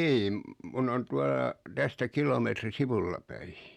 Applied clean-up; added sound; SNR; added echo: none; none; none; none.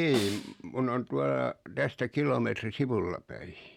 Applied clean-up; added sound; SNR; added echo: none; Snare drum; 12 dB; none.